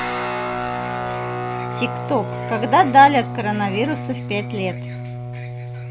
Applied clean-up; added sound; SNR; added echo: none; Guitar; 5 dB; none.